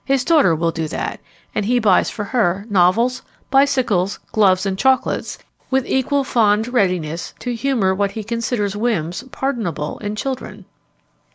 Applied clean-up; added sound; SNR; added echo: none; none; none; none.